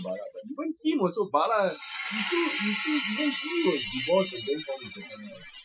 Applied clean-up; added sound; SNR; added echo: classical method Wiener filter.